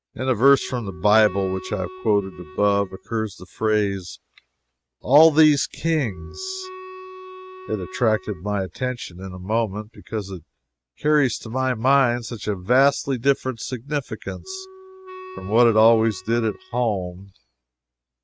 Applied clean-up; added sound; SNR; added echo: neural mask model RNNoise.